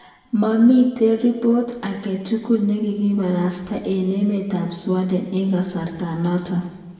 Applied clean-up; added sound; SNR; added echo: none; none; none; reverberation time 1.1 s.